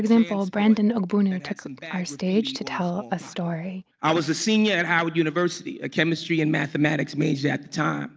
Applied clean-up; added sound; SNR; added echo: none; none; none; none.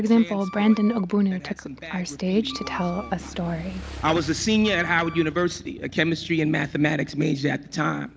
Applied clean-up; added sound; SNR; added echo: none; Motorcycle / Engine + Wind instrument, woodwind instrument; 17 dB; none.